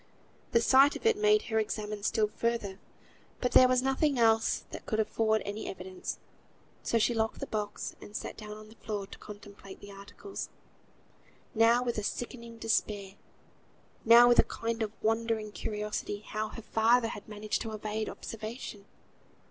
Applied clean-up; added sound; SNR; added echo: none; none; none; none.